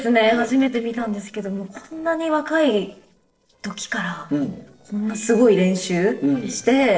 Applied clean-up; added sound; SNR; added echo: neural separator model SepFormer DNS4.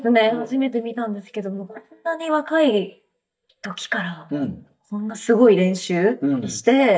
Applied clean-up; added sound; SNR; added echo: neural mask model DeepFilterNet 3.